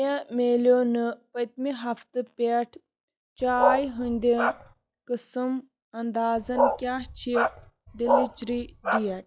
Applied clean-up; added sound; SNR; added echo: classical method log-MMSE.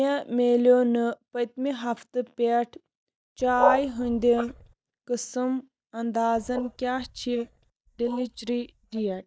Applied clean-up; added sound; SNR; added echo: neural mask model DeepFilterNet 3.